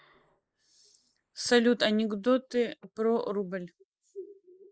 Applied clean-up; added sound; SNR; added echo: neural mask model Resemble Enhance denoiser.